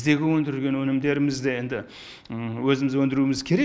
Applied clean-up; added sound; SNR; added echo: none; none; none; none.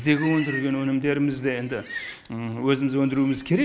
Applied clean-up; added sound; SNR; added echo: none; Livestock, farm animals, working animals; 15 dB; none.